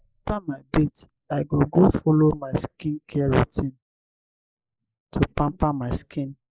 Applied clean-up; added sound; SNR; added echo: neural mask model Resemble Enhance denoiser.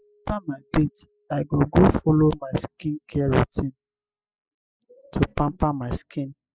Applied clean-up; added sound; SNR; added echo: classical method spectral subtraction.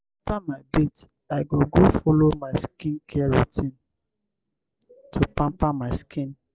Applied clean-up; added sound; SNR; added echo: none; none; none; none.